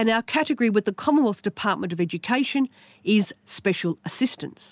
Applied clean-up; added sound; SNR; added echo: none; none; none; none.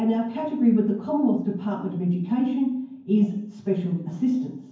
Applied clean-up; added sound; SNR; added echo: none; none; none; reverberation time 0.9 s.